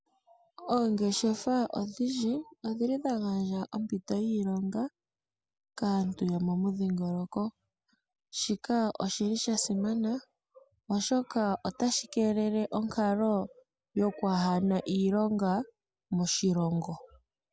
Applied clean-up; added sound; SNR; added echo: none; none; none; none.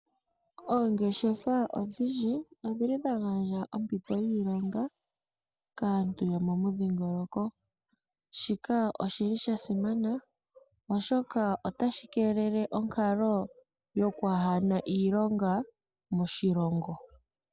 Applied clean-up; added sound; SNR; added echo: neural separator model SepFormer DNS4.